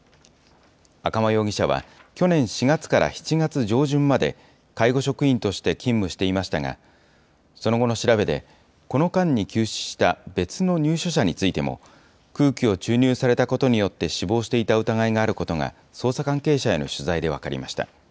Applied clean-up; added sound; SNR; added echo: none; none; none; none.